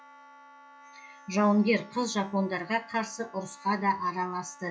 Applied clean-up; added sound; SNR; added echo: classical method log-MMSE.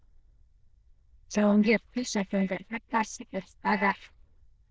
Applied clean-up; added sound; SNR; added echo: neural diffusion model UNIVERSE++.